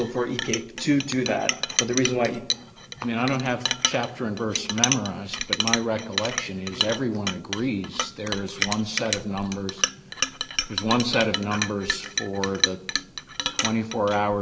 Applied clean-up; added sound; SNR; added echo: none; Chink, clink; 3 dB; none.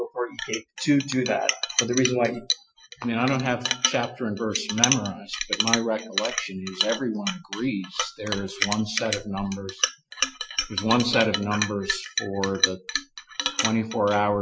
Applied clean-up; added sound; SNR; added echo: classical method Wiener filter.